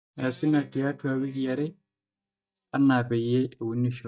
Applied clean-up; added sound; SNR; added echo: neural mask model DeepFilterNet 3.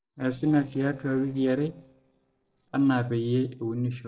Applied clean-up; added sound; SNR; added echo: neural separator model SepFormer DNS4.